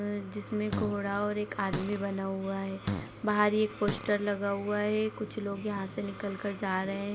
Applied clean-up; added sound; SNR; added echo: none; Fart; 7 dB; none.